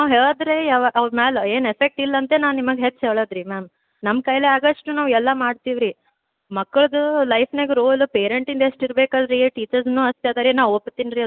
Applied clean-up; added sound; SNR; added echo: none; none; none; none.